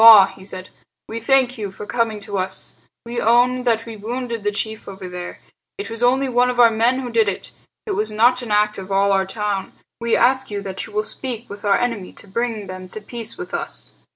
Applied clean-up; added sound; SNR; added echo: none; none; none; none.